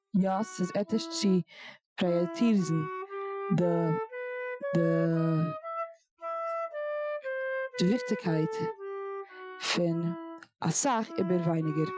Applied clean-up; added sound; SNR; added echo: classical method Wiener filter.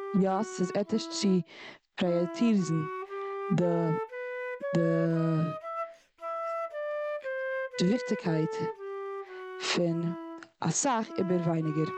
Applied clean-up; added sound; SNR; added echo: none; Wind instrument, woodwind instrument; 6 dB; none.